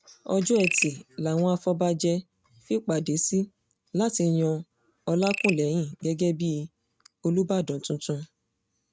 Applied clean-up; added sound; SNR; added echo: neural mask model RNNoise.